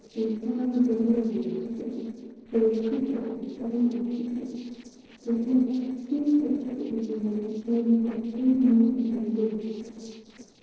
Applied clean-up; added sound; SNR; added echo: neural separator model SepFormer DNS4.